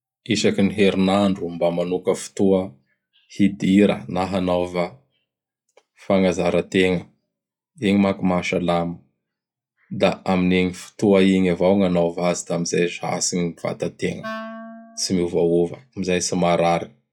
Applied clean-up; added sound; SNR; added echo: classical method log-MMSE.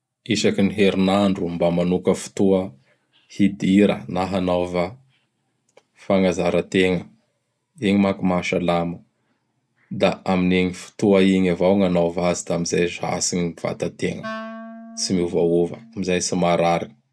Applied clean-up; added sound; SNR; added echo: none; Wind instrument, woodwind instrument; 17 dB; none.